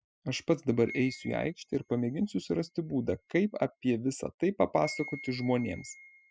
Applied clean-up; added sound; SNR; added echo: classical method spectral subtraction.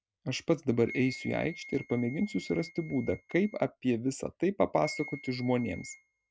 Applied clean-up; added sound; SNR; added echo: neural mask model RNNoise.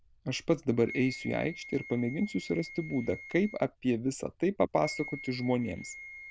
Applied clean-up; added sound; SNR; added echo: neural diffusion model UNIVERSE++.